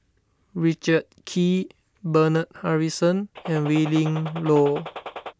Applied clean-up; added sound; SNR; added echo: none; Gunshot, gunfire; 13 dB; none.